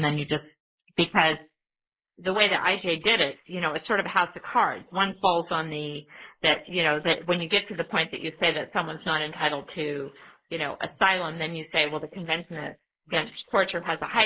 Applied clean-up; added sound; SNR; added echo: neural mask model Resemble Enhance denoiser.